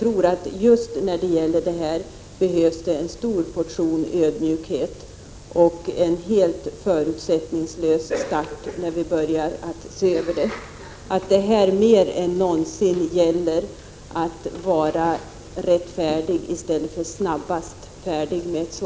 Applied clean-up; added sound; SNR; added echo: none; none; none; none.